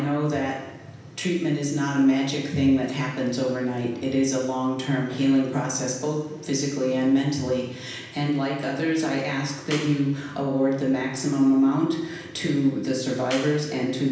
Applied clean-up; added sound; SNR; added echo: none; Clapping; 13 dB; reverberation time 0.9 s.